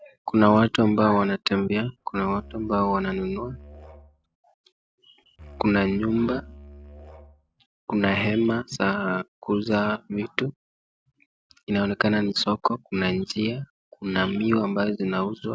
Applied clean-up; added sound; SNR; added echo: none; Musical instrument; 19 dB; none.